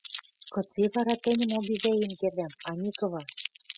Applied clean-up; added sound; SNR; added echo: classical method spectral subtraction.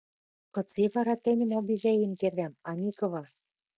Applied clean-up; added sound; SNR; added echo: neural mask model DeepFilterNet 3.